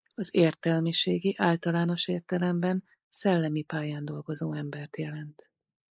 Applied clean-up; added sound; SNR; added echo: neural mask model Resemble Enhance denoiser.